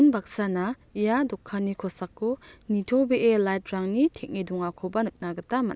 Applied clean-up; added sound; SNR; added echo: none; none; none; none.